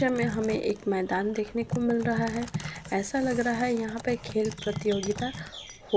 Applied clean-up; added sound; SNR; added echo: none; Typing; 10 dB; none.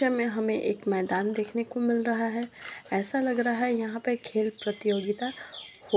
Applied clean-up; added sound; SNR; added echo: none; none; none; none.